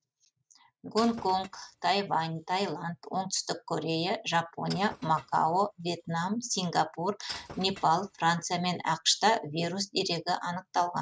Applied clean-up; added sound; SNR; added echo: neural mask model RNNoise.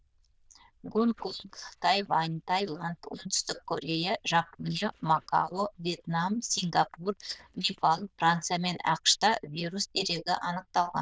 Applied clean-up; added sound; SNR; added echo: neural diffusion model UNIVERSE++.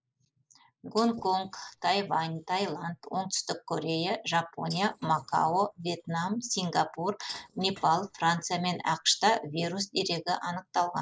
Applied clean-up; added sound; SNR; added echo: neural mask model Resemble Enhance denoiser.